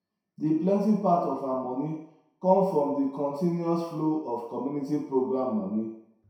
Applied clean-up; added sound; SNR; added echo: none; none; none; reverberation time 0.7 s.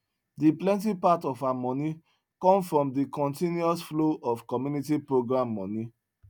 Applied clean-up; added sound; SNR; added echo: none; none; none; none.